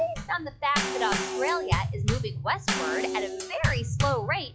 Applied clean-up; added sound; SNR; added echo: classical method log-MMSE.